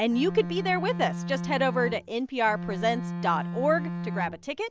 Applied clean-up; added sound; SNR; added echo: none; Bowed string instrument; 6 dB; none.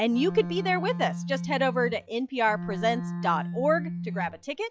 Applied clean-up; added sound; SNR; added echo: classical method log-MMSE.